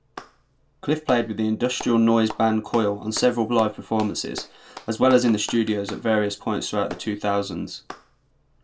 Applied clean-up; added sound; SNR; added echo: none; Clapping; 19 dB; reverberation time 0.2 s.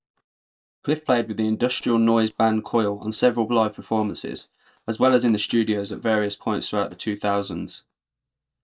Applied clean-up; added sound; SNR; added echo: neural mask model DeepFilterNet 3.